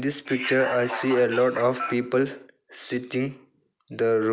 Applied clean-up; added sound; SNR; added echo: none; none; none; none.